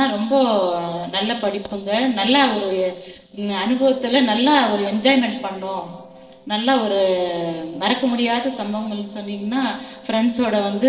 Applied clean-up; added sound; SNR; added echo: neural separator model SepFormer DNS4.